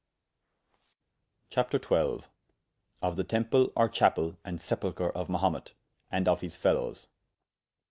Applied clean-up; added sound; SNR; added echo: none; none; none; none.